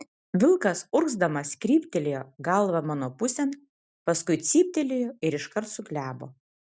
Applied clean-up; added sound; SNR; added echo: none; none; none; none.